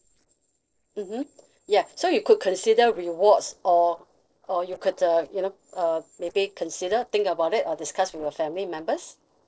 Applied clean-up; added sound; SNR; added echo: neural separator model SepFormer DNS4.